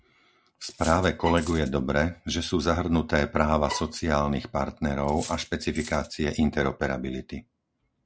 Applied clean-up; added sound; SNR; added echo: none; Bowed string instrument + Cutlery, silverware; 14 dB; none.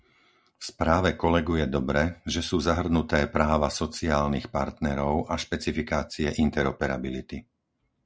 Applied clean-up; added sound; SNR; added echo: none; none; none; none.